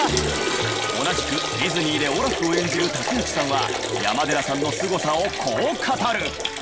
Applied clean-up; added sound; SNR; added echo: none; Liquid; 2 dB; none.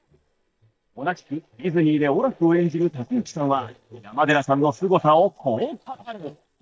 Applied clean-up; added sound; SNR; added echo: neural mask model DeepFilterNet 3.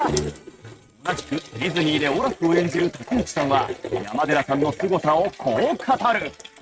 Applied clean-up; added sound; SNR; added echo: neural mask model RNNoise.